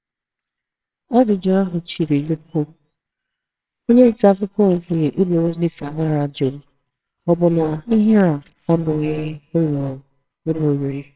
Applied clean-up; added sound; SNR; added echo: neural separator model SepFormer WHAMR!.